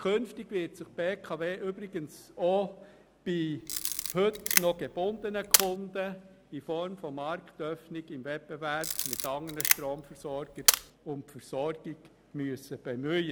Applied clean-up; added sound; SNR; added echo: none; Camera; -4 dB; none.